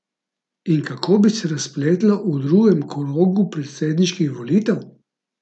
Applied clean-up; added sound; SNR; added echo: none; none; none; none.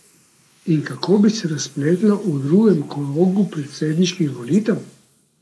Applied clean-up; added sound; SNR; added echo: neural mask model Resemble Enhance denoiser.